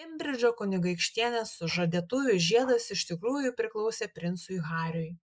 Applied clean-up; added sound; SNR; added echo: neural mask model Resemble Enhance denoiser.